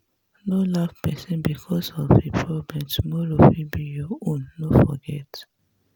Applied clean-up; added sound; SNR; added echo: none; none; none; none.